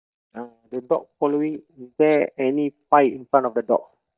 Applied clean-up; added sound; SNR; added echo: neural mask model DeepFilterNet 3.